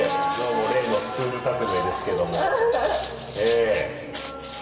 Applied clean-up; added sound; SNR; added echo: none; Walk, footsteps; 18 dB; reverberation time 2.8 s.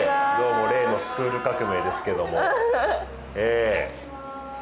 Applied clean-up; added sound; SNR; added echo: none; none; none; none.